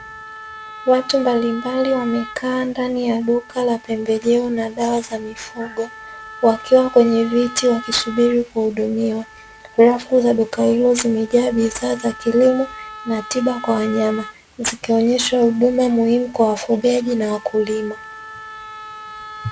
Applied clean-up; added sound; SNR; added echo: none; Wind instrument, woodwind instrument; 18 dB; none.